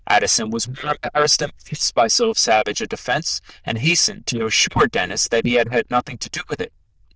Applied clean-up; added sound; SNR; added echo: neural diffusion model UNIVERSE++.